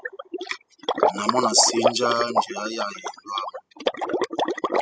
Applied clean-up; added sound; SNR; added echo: classical method spectral subtraction.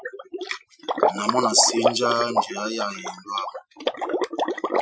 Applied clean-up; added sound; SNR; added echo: classical method Wiener filter.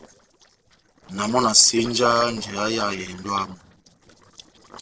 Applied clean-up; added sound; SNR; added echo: neural separator model SepFormer DNS4.